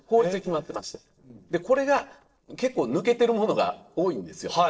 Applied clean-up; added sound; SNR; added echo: neural separator model SepFormer DNS4.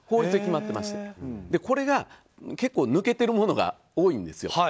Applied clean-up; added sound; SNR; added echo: none; none; none; none.